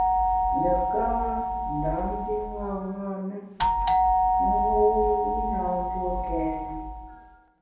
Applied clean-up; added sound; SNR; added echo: none; Doorbell; -4 dB; reverberation time 0.9 s.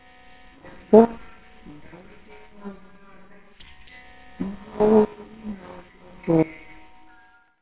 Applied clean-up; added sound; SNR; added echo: neural separator model SepFormer WHAMR!.